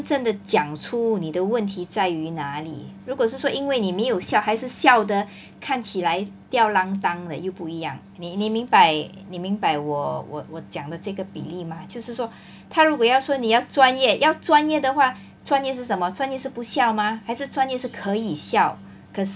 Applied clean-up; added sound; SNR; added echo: none; none; none; none.